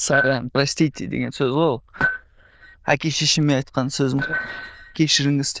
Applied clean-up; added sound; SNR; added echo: neural diffusion model UNIVERSE++.